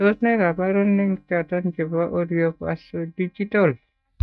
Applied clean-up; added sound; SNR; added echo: neural mask model DeepFilterNet 3.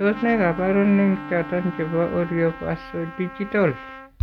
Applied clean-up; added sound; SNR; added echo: none; Trumpet + Bowed string instrument; 13 dB; none.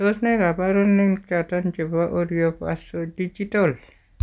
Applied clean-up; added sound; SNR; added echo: none; none; none; none.